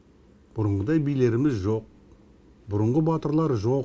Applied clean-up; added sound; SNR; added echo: none; none; none; none.